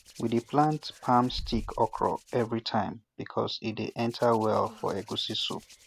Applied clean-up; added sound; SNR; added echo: none; Hands; 17 dB; none.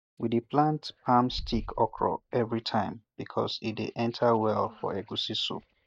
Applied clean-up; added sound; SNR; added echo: neural mask model DeepFilterNet 3.